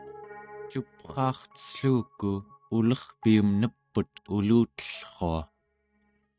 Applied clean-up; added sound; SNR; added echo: neural mask model RNNoise.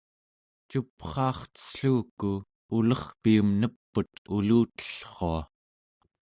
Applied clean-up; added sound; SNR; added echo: none; none; none; none.